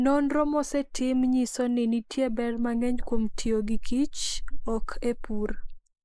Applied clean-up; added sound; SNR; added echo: neural mask model Resemble Enhance denoiser.